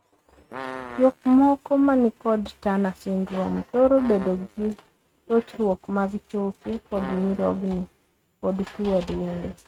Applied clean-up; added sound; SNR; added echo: neural mask model RNNoise.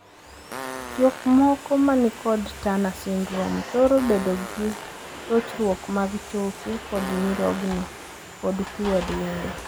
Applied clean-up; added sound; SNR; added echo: none; Fart + Domestic sounds, home sounds; 12 dB; none.